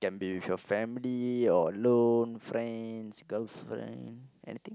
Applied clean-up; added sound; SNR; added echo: none; none; none; none.